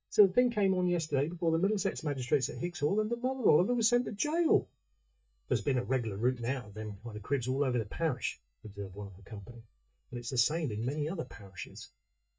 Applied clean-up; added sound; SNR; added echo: neural mask model DeepFilterNet 3.